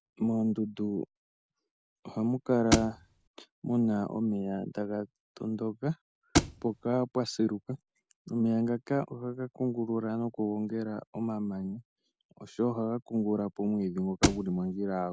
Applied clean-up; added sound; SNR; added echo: none; Thump, thud; -2 dB; none.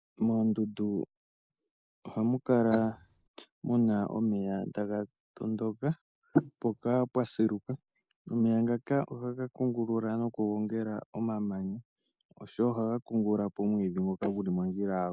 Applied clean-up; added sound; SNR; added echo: neural mask model Resemble Enhance denoiser.